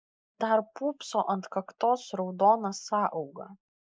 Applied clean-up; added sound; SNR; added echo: neural mask model Resemble Enhance denoiser.